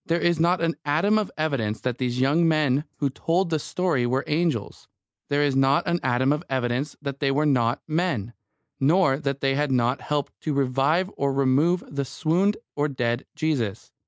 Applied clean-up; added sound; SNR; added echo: neural mask model Resemble Enhance denoiser.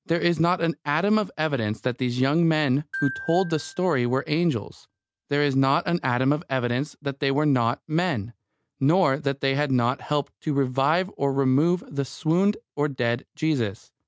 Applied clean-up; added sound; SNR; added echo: neural mask model RNNoise.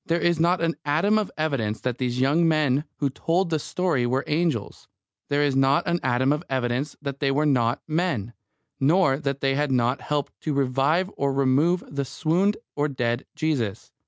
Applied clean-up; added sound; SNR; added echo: none; none; none; none.